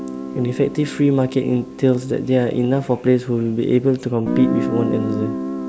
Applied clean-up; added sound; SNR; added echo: none; Guitar; 7 dB; none.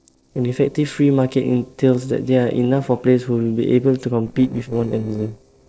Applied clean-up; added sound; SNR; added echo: neural separator model SepFormer DNS4.